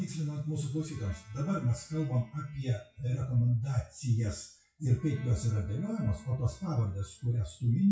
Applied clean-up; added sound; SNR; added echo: classical method WPE with log-MMSE.